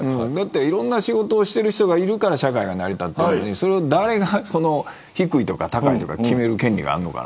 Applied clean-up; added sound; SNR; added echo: none; none; none; none.